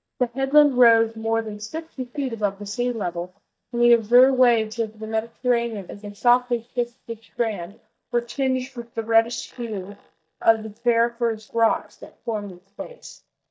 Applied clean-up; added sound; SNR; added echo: neural mask model DeepFilterNet 3.